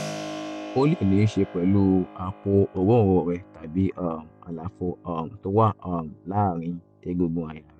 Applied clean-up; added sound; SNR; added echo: none; Keyboard (musical); 17 dB; none.